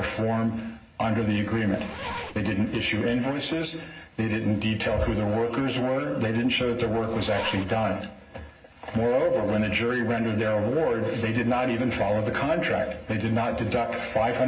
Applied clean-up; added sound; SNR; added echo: none; Zipper (clothing); 13 dB; reverberation time 0.4 s.